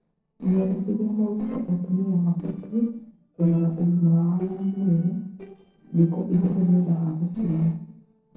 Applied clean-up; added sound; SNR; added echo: neural separator model SepFormer DNS4.